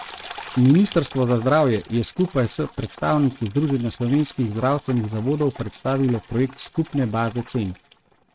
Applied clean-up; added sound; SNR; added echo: neural mask model RNNoise.